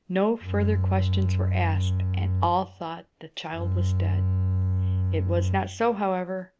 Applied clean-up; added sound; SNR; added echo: none; Bowed string instrument; -4 dB; none.